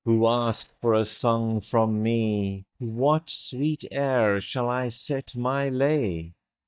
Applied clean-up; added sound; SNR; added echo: neural mask model DeepFilterNet 3.